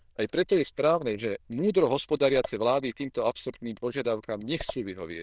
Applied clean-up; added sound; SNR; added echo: neural diffusion model UNIVERSE++.